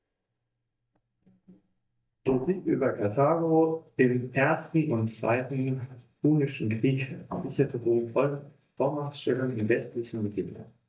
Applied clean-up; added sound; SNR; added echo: neural mask model DeepFilterNet 3.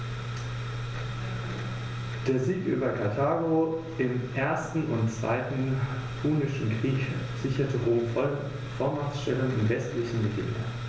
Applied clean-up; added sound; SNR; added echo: none; none; none; none.